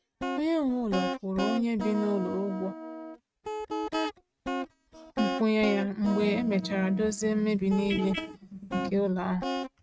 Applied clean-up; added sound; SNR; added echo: neural mask model RNNoise.